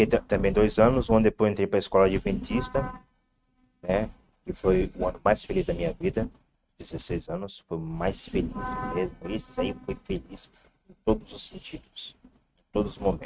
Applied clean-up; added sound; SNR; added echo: neural mask model RNNoise.